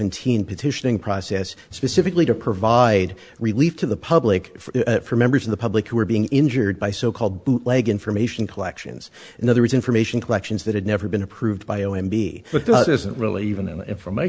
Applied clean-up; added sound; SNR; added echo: none; none; none; none.